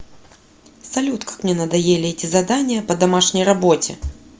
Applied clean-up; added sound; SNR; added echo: none; none; none; none.